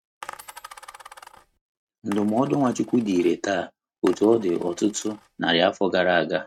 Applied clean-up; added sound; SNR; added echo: neural mask model RNNoise.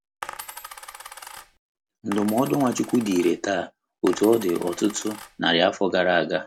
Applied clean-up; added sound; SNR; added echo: none; Coin (dropping); 15 dB; none.